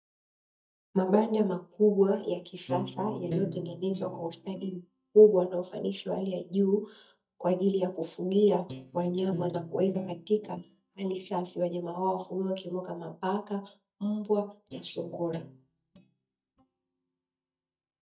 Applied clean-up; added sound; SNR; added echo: neural mask model DeepFilterNet 3.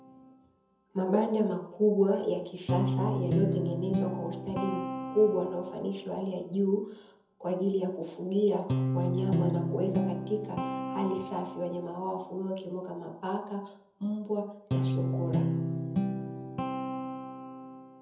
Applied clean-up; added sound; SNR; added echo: none; Guitar; 2 dB; reverberation time 0.7 s.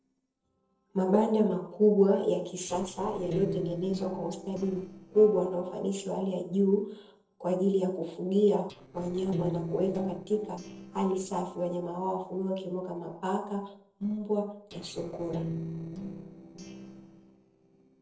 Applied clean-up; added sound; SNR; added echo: neural separator model SepFormer DNS4.